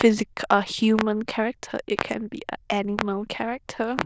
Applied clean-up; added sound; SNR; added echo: neural diffusion model UNIVERSE++.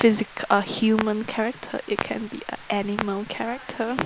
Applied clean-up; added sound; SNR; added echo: none; Clock; 11 dB; none.